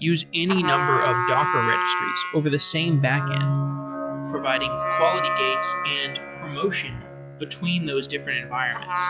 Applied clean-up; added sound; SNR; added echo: classical method log-MMSE.